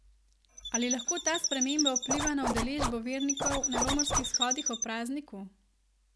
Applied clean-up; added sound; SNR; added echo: none; Zipper (clothing) + Chirp, tweet; -2 dB; none.